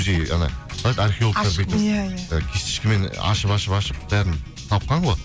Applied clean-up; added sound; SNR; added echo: none; Engine; 17 dB; none.